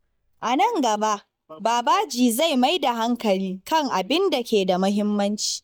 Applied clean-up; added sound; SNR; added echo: neural mask model DeepFilterNet 3.